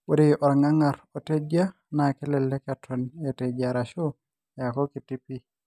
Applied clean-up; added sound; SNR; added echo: none; none; none; none.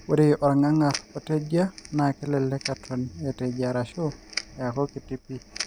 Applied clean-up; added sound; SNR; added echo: none; Crackle; 15 dB; none.